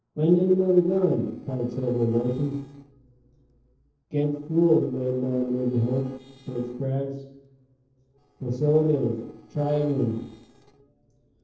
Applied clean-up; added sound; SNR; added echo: neural separator model SepFormer DNS4.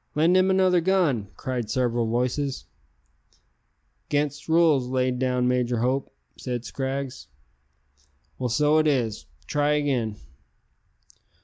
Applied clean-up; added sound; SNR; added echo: none; none; none; none.